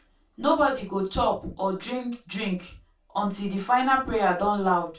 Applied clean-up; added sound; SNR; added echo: none; none; none; reverberation time 0.2 s.